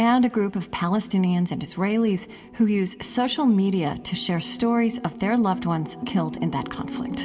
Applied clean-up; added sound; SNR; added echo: none; none; none; reverberation time 0.4 s.